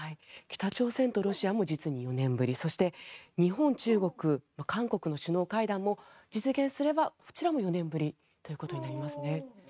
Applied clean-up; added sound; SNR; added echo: neural mask model RNNoise.